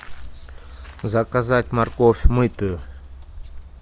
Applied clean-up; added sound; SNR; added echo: none; none; none; none.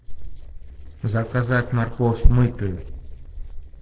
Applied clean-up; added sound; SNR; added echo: neural separator model SepFormer DNS4.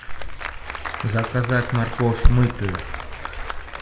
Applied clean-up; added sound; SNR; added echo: none; Applause; 12 dB; reverberation time 0.8 s.